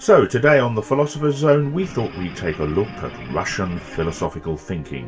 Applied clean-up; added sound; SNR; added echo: none; Engine / Boat, Water vehicle; 16 dB; reverberation time 0.2 s.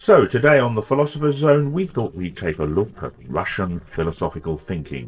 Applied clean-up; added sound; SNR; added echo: neural separator model SepFormer DNS4.